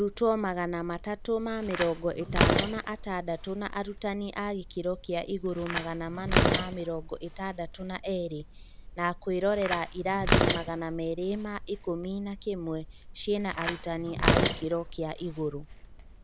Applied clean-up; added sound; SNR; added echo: none; Tearing; 1 dB; none.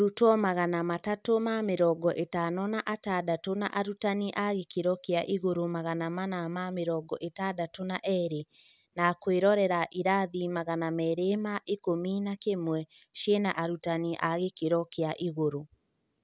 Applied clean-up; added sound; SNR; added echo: none; none; none; none.